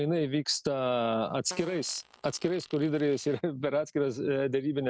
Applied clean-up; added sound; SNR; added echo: neural mask model RNNoise.